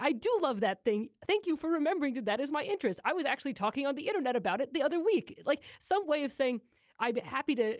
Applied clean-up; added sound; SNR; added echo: none; none; none; none.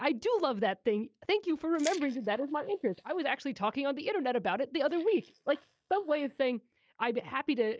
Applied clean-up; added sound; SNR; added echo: neural mask model DeepFilterNet 3.